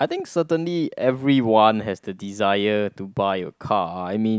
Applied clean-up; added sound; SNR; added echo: none; none; none; none.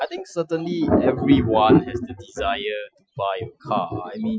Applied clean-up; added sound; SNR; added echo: classical method Wiener filter.